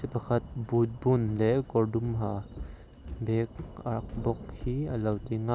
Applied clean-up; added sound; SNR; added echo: none; Walk, footsteps + Thunder / Rain; 13 dB; none.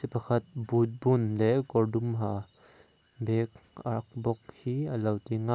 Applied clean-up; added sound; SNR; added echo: none; none; none; none.